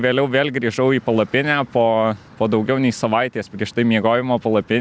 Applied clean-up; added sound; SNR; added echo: none; none; none; none.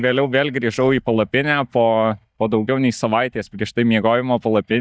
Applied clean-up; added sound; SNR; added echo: neural mask model DeepFilterNet 3.